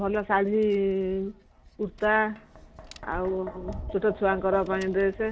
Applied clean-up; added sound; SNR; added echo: none; Tap; 14 dB; none.